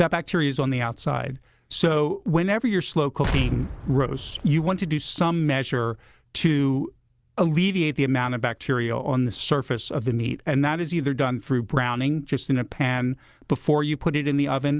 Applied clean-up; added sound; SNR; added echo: none; Explosion; 7 dB; none.